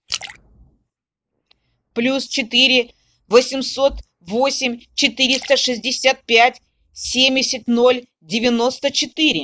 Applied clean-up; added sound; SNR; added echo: neural mask model Resemble Enhance denoiser.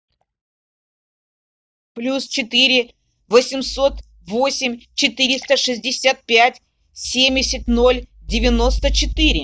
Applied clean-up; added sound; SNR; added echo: neural mask model DeepFilterNet 3.